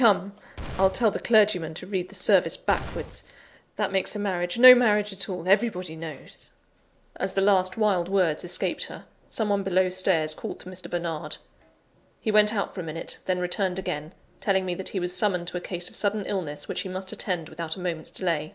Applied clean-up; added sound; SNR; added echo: none; Glass; 13 dB; none.